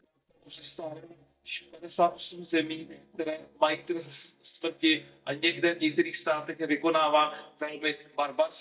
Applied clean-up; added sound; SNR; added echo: neural mask model DeepFilterNet 3.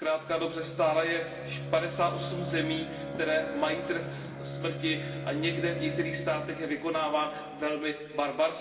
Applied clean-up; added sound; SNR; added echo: none; Bowed string instrument; 8 dB; reverberation time 2.2 s.